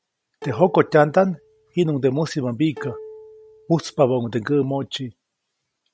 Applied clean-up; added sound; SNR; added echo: none; Plucked string instrument; 19 dB; none.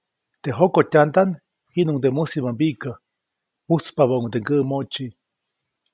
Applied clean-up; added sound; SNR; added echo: none; none; none; none.